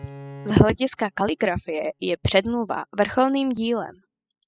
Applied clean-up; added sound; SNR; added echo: classical method spectral subtraction.